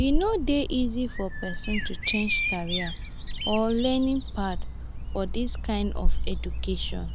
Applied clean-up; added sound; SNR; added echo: none; Bird vocalization, bird call, bird song; -1 dB; none.